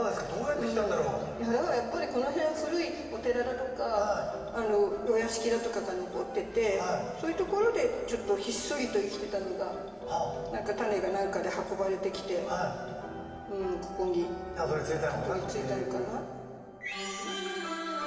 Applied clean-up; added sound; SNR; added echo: none; none; none; reverberation time 2.7 s.